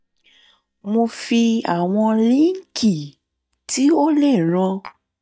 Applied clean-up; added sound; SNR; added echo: neural mask model DeepFilterNet 3.